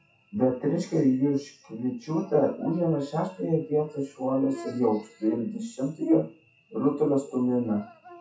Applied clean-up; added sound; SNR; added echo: classical method WPE with log-MMSE.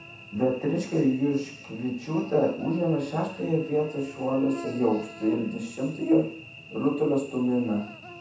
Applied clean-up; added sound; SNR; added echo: none; Cricket / Buzz; 17 dB; reverberation time 0.7 s.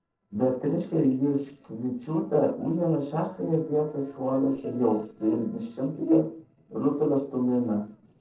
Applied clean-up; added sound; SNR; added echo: neural separator model SepFormer DNS4.